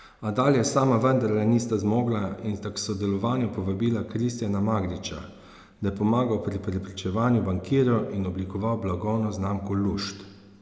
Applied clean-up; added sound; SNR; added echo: none; none; none; none.